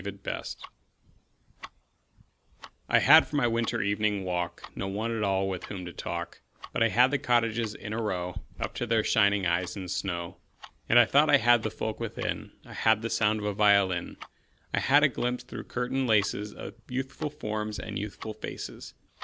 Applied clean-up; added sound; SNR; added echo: none; Tick-tock; 19 dB; none.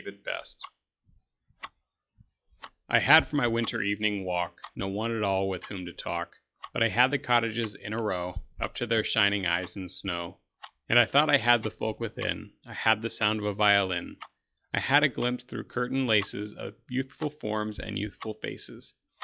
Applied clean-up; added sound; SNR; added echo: classical method log-MMSE.